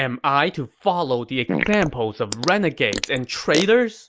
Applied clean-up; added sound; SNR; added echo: neural mask model Resemble Enhance denoiser.